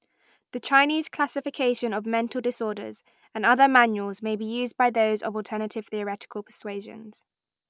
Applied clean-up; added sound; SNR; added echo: none; none; none; none.